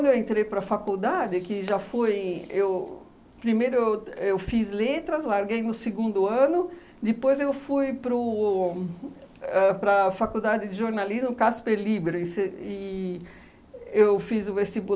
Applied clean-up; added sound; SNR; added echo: none; none; none; none.